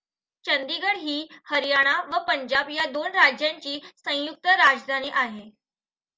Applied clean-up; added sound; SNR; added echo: none; none; none; none.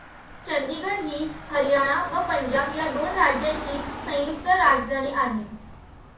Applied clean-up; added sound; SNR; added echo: none; Engine / Car; 13 dB; reverberation time 0.6 s.